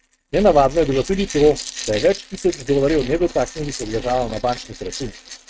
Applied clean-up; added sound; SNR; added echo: neural mask model RNNoise.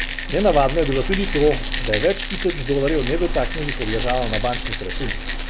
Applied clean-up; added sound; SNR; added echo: none; Rattle; 0 dB; none.